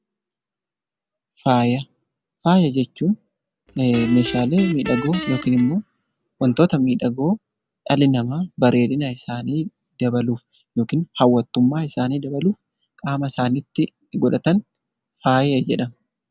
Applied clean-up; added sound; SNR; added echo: none; Guitar; 9 dB; none.